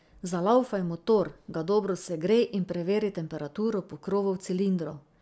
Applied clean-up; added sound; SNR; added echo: none; none; none; none.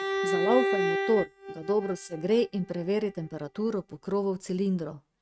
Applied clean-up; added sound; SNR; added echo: neural mask model RNNoise.